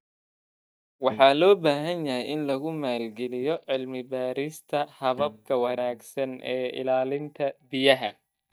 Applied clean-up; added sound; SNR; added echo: neural mask model DeepFilterNet 3.